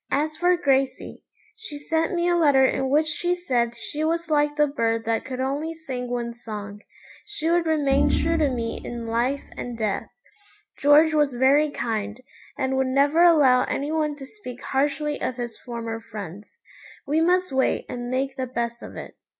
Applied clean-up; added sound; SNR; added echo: none; Organ; 4 dB; none.